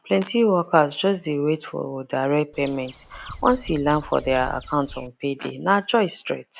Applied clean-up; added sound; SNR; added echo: none; Bird vocalization, bird call, bird song; 16 dB; none.